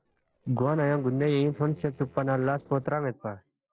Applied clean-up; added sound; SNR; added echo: neural separator model SepFormer DNS4.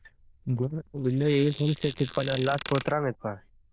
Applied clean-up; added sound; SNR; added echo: neural diffusion model UNIVERSE++.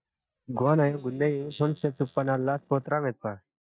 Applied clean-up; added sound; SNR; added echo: neural mask model DeepFilterNet 3.